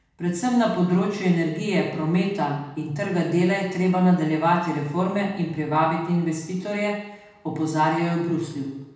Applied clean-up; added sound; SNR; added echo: none; none; none; reverberation time 0.8 s.